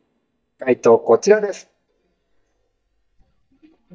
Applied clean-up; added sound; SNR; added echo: neural mask model DeepFilterNet 3.